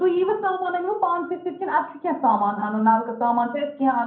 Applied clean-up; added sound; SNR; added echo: none; none; none; reverberation time 0.6 s.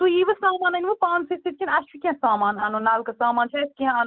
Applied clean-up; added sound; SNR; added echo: none; none; none; none.